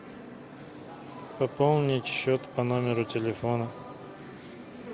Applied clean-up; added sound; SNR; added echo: none; none; none; none.